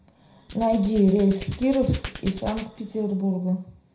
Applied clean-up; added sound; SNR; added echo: none; Hands; 15 dB; reverberation time 0.5 s.